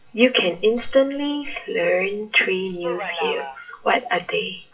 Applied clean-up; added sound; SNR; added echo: classical method WPE with log-MMSE.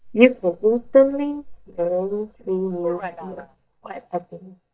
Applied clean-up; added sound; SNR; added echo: neural mask model DeepFilterNet 3.